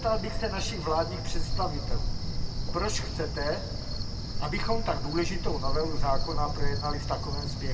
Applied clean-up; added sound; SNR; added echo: none; Cricket; -4 dB; reverberation time 1.2 s.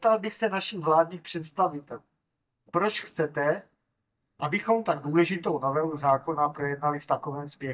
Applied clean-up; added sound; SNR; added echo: neural mask model DeepFilterNet 3.